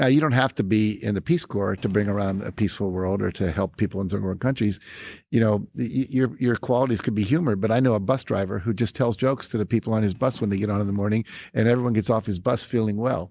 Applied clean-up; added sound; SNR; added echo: neural mask model DeepFilterNet 3.